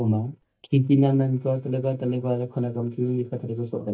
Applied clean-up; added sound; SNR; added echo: neural mask model DeepFilterNet 3.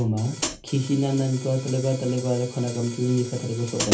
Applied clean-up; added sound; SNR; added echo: none; Hi-hat; 8 dB; reverberation time 0.3 s.